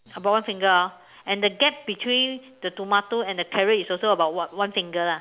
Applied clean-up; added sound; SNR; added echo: none; none; none; none.